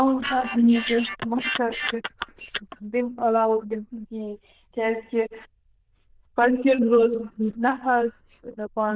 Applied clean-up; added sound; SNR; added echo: neural diffusion model UNIVERSE++.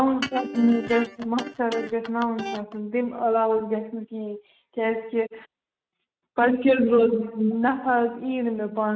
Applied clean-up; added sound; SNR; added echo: neural mask model RNNoise.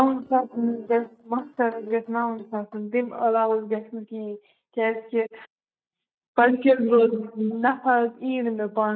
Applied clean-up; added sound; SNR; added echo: neural mask model DeepFilterNet 3.